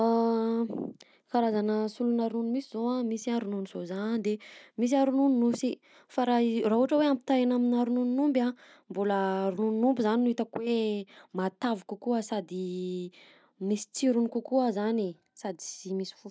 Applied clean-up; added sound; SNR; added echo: none; none; none; none.